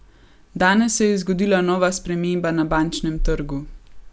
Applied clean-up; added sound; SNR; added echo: none; none; none; none.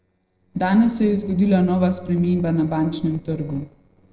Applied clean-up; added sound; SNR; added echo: neural separator model SepFormer DNS4.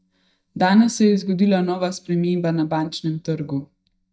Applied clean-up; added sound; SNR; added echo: neural mask model DeepFilterNet 3.